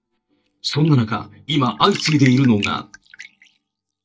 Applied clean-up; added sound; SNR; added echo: neural mask model DeepFilterNet 3.